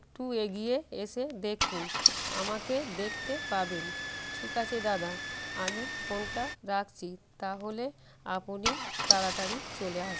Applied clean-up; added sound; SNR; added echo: none; Engine starting / Car; 0 dB; none.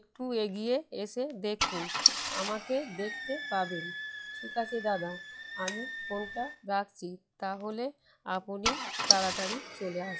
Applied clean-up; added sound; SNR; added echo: classical method log-MMSE.